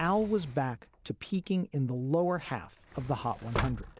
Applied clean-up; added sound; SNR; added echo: none; Sliding door; 11 dB; none.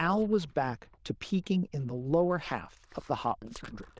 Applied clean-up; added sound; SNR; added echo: neural diffusion model UNIVERSE++.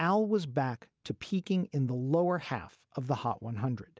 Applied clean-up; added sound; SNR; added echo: none; none; none; none.